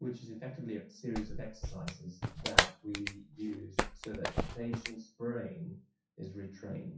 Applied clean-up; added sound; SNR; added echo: classical method WPE with log-MMSE.